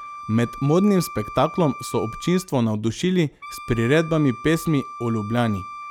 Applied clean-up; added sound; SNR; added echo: none; Wind instrument, woodwind instrument; 15 dB; none.